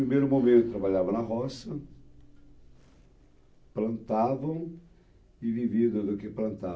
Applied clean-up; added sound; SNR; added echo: none; none; none; none.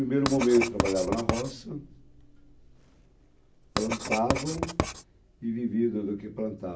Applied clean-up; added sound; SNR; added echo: none; Writing; 4 dB; none.